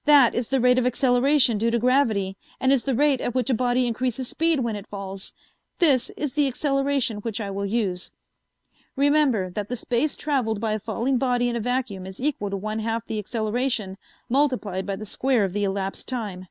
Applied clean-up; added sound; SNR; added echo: none; none; none; none.